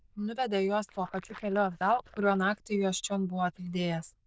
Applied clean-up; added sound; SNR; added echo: neural diffusion model UNIVERSE++.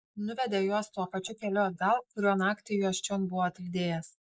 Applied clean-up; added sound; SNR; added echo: neural mask model Resemble Enhance denoiser.